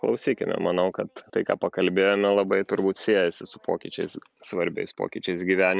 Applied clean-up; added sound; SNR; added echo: none; none; none; none.